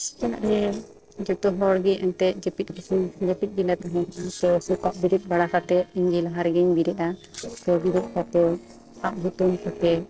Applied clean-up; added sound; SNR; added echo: neural separator model SepFormer DNS4.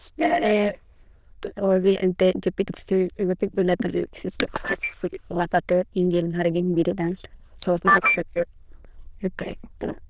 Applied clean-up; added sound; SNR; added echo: neural diffusion model UNIVERSE++.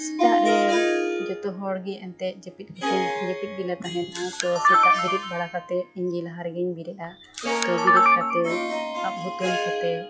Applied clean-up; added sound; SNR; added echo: classical method log-MMSE.